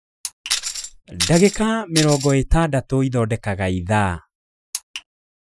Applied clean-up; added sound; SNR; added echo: classical method Wiener filter.